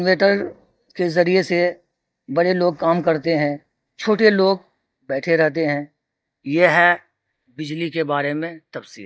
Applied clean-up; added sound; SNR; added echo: neural mask model DeepFilterNet 3.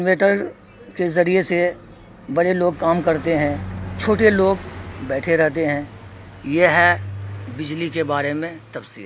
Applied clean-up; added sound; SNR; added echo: none; Car passing by; 14 dB; none.